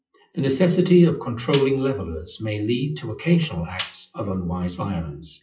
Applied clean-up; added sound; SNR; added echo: classical method WPE with log-MMSE.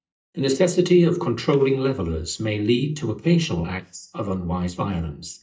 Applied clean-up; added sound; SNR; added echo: neural mask model DeepFilterNet 3.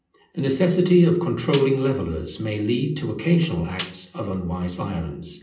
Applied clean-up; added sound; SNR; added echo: none; Snare drum; 16 dB; reverberation time 0.6 s.